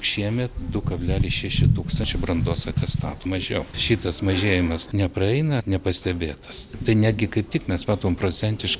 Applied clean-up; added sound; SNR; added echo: none; none; none; none.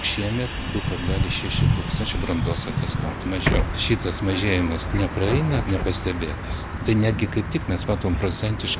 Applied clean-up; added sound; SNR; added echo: none; Bus; 4 dB; none.